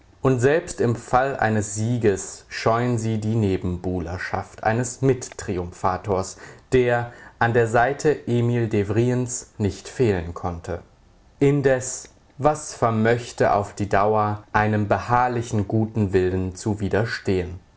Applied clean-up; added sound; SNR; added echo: none; none; none; none.